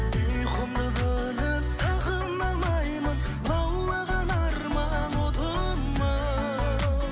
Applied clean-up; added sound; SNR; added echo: none; none; none; none.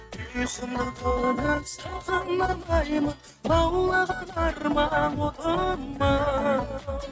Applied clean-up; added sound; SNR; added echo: neural mask model RNNoise.